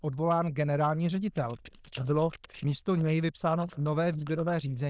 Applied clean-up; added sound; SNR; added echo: neural diffusion model UNIVERSE++.